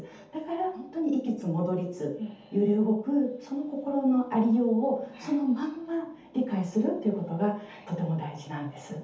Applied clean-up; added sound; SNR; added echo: none; none; none; reverberation time 0.6 s.